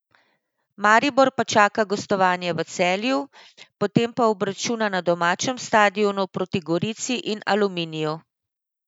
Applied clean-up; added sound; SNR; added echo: none; none; none; none.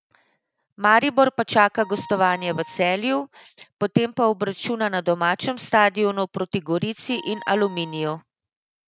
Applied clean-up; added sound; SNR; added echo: none; Wind instrument, woodwind instrument; 18 dB; none.